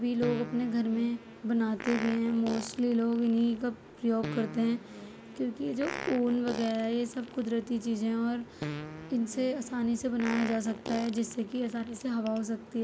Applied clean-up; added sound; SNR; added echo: none; Fart; 12 dB; none.